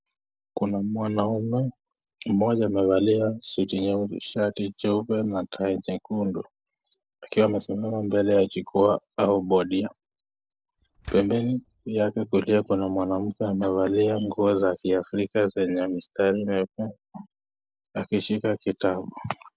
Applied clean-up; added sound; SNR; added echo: neural separator model SepFormer DNS4.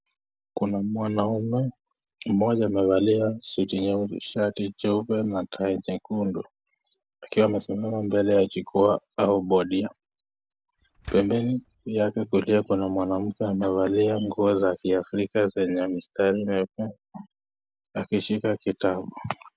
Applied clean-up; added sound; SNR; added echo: none; Slam; 19 dB; none.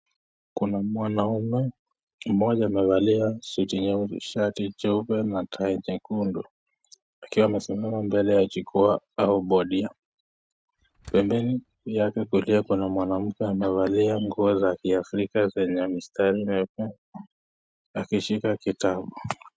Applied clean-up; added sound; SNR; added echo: neural mask model RNNoise.